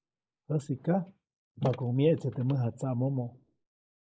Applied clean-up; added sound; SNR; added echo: neural mask model Resemble Enhance denoiser.